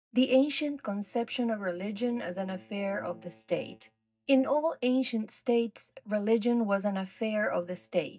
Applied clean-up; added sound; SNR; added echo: neural mask model DeepFilterNet 3.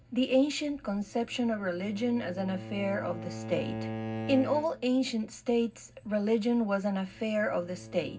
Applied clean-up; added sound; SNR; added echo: none; Bowed string instrument; 12 dB; reverberation time 0.4 s.